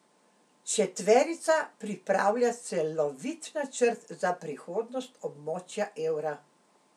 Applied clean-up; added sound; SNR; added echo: none; none; none; none.